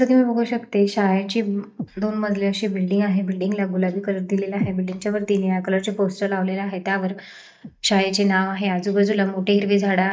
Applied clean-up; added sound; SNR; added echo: neural mask model DeepFilterNet 3.